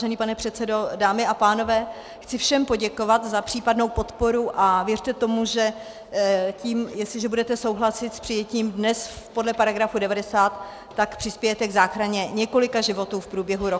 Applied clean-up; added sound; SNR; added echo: none; none; none; none.